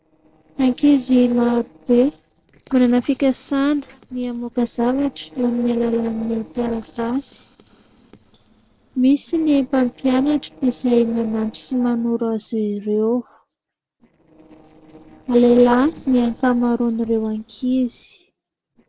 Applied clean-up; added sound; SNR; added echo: neural separator model SepFormer DNS4.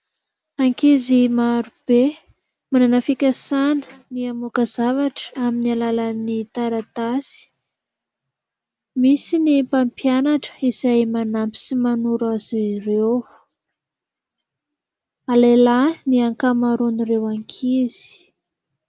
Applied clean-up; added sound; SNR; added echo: none; none; none; none.